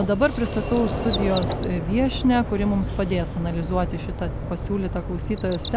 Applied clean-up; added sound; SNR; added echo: none; Sliding door + Bird vocalization, bird call, bird song; 0 dB; none.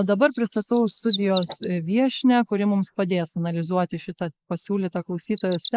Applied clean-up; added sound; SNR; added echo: neural mask model Resemble Enhance denoiser.